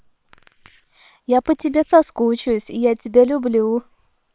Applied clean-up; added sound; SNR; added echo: neural separator model SepFormer WHAM!.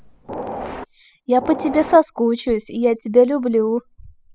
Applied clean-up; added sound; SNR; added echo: classical method spectral subtraction.